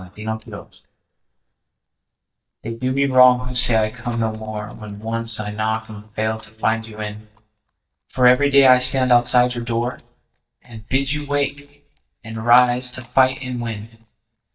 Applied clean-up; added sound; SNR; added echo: neural mask model DeepFilterNet 3.